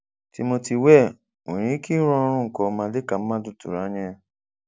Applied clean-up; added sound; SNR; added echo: none; none; none; none.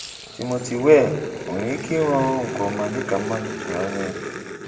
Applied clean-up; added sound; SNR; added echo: none; Growling; 9 dB; reverberation time 1.1 s.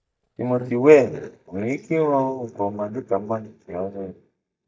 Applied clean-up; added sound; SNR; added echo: neural mask model DeepFilterNet 3.